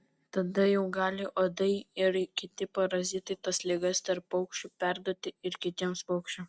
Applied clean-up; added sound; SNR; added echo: none; none; none; none.